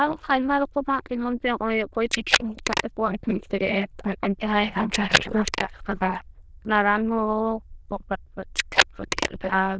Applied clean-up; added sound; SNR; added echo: neural diffusion model UNIVERSE++.